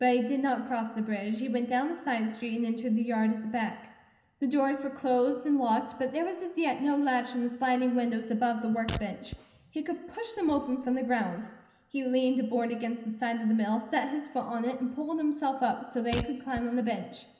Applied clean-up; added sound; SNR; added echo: none; Fart; 11 dB; reverberation time 0.9 s.